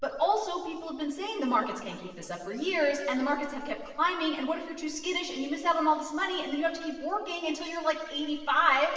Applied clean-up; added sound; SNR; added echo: none; none; none; reverberation time 1.3 s.